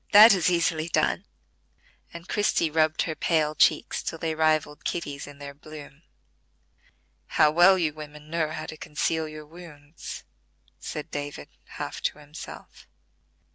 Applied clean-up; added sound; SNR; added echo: none; none; none; none.